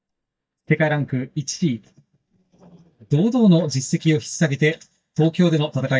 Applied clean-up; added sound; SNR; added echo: neural mask model DeepFilterNet 3.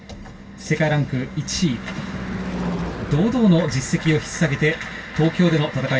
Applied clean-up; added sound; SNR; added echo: none; Car passing by / Engine / Truck; 12 dB; reverberation time 0.1 s.